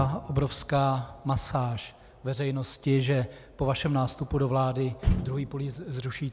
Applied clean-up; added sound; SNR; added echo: none; Motor vehicle (road); 9 dB; none.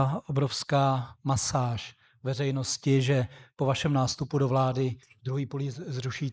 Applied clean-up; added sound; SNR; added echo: neural mask model Resemble Enhance denoiser.